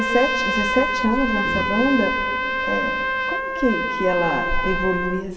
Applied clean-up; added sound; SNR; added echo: none; Trumpet; 1 dB; reverberation time 2.1 s.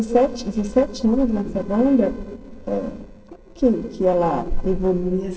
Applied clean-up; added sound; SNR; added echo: neural separator model SepFormer DNS4.